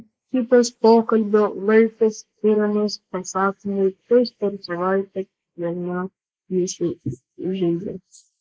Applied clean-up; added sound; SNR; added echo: neural mask model Resemble Enhance denoiser.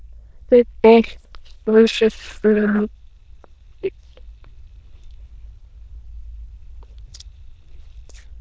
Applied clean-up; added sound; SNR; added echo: neural diffusion model UNIVERSE++.